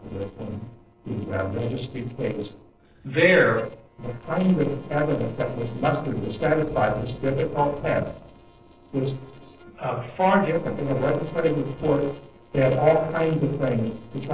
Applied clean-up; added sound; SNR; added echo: neural separator model SepFormer DNS4.